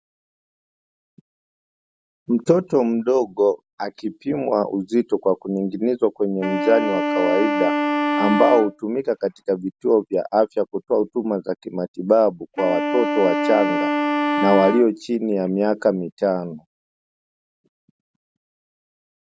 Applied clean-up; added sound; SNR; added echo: none; Wind instrument, woodwind instrument; 1 dB; none.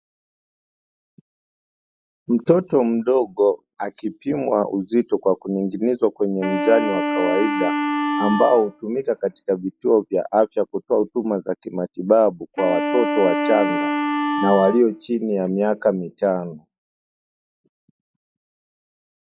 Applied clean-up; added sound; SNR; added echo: classical method log-MMSE.